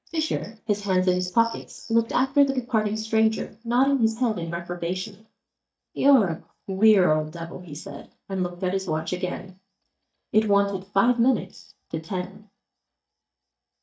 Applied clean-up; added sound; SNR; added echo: neural mask model DeepFilterNet 3.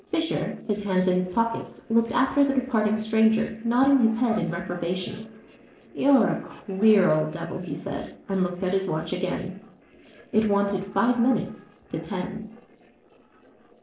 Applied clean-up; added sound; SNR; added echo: neural separator model SepFormer DNS4.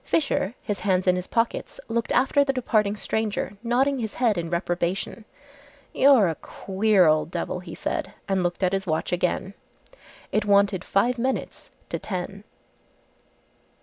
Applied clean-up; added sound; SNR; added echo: none; none; none; none.